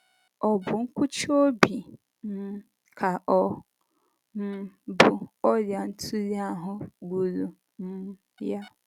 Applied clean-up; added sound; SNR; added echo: none; none; none; none.